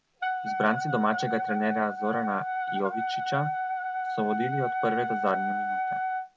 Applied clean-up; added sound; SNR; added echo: none; Wind instrument, woodwind instrument; 0 dB; none.